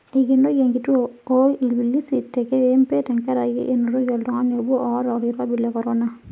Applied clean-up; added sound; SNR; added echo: none; none; none; none.